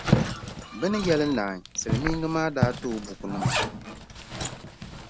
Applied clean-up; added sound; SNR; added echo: none; Zipper (clothing); 0 dB; none.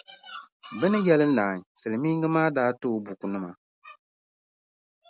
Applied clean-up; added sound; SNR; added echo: none; none; none; none.